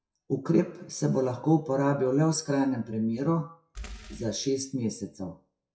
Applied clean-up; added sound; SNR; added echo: classical method WPE with log-MMSE.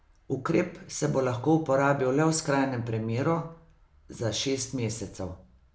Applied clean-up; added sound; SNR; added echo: none; none; none; none.